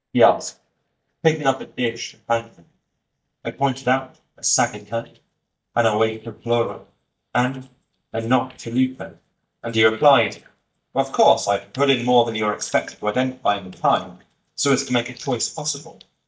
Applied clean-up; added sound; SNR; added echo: neural mask model DeepFilterNet 3.